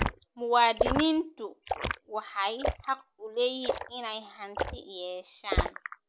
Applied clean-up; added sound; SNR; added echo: none; Liquid; 3 dB; none.